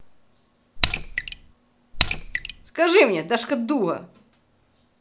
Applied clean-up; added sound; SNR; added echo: none; Raindrop / Splash, splatter; 2 dB; none.